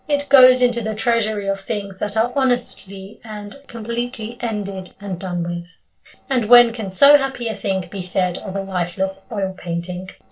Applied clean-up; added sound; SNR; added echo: neural separator model SepFormer DNS4.